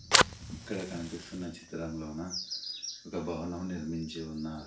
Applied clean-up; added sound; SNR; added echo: none; Fire; -3 dB; reverberation time 0.3 s.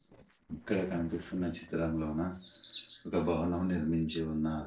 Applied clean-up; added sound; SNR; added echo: neural separator model SepFormer DNS4.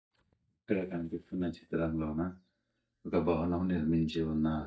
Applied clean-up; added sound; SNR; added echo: neural mask model DeepFilterNet 3.